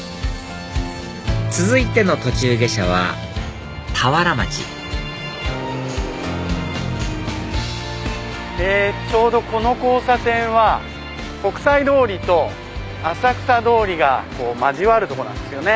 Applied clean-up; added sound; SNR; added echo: none; none; none; none.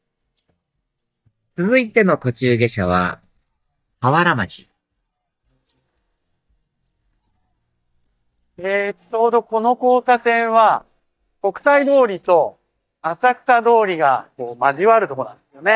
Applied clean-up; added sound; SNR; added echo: neural mask model DeepFilterNet 3.